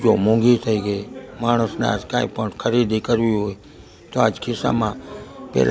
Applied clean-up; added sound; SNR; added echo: none; none; none; none.